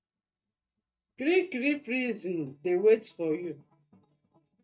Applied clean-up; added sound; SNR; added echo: neural mask model DeepFilterNet 3.